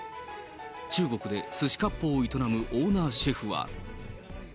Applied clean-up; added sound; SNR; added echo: none; none; none; none.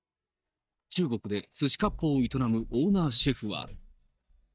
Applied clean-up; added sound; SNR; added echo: neural mask model DeepFilterNet 3.